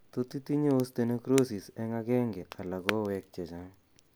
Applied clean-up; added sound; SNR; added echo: none; Crackle; 14 dB; none.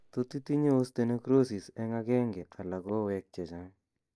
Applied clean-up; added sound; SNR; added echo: neural mask model DeepFilterNet 3.